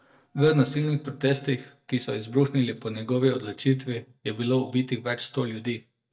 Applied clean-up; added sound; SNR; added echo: neural mask model DeepFilterNet 3.